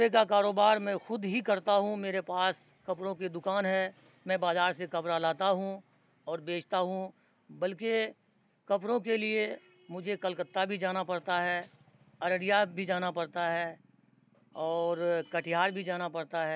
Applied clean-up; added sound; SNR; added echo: none; none; none; none.